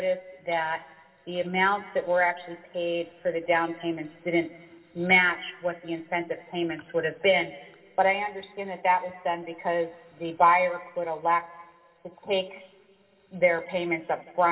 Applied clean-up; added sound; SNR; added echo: none; none; none; reverberation time 2.1 s.